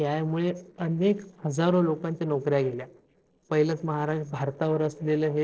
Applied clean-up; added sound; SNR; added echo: neural separator model SepFormer DNS4.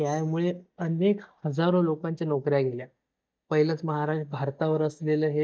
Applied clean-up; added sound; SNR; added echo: neural mask model DeepFilterNet 3.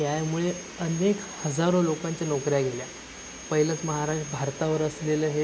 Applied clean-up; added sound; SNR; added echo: none; Sawing; 14 dB; none.